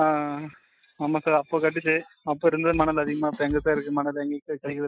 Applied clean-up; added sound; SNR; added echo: classical method Wiener filter.